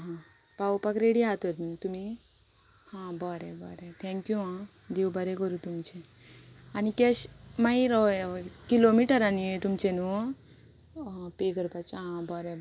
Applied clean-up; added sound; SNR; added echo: none; none; none; none.